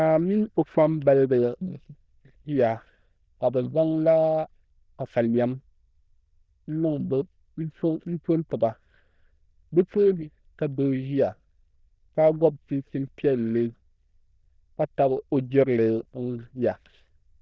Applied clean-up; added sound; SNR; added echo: neural diffusion model UNIVERSE++.